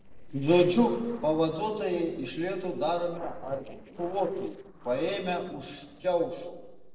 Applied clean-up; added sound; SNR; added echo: neural separator model SepFormer DNS4.